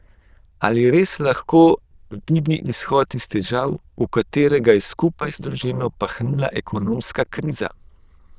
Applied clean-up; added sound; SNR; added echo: neural diffusion model UNIVERSE++.